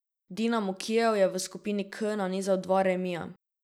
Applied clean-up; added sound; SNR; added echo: none; none; none; none.